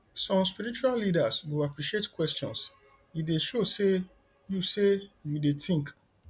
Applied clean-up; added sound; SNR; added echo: none; none; none; none.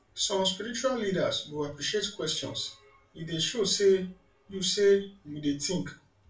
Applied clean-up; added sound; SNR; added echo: none; none; none; reverberation time 0.3 s.